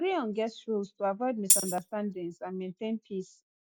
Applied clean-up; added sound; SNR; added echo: none; Tambourine; -3 dB; none.